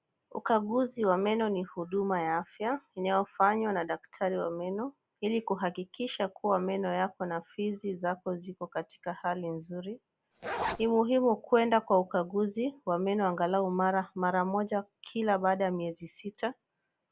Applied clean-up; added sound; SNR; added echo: none; Zipper (clothing); 4 dB; none.